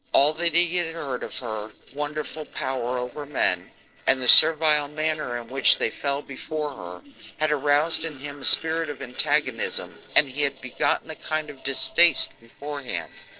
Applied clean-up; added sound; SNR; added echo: neural separator model SepFormer DNS4.